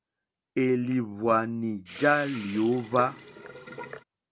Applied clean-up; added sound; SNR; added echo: none; Sink (filling or washing) / Water tap, faucet; 14 dB; none.